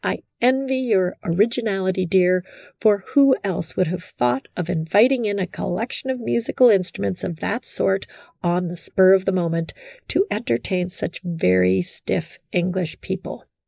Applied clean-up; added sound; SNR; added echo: neural mask model Resemble Enhance denoiser.